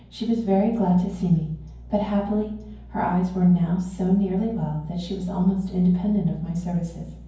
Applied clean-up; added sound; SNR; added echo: none; none; none; reverberation time 0.9 s.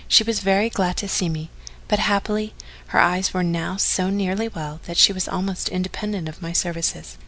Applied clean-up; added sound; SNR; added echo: none; none; none; none.